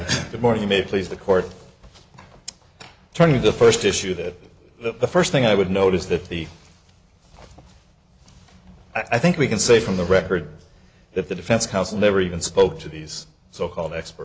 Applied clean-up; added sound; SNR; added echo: none; none; none; none.